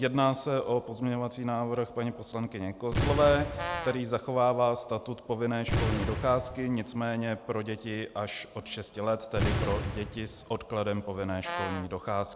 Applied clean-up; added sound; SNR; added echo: none; Brass instrument + Boom; 3 dB; none.